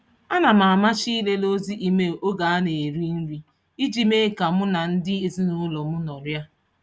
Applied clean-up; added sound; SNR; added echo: none; none; none; none.